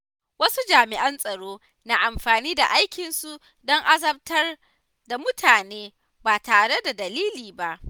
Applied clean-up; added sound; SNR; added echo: none; none; none; none.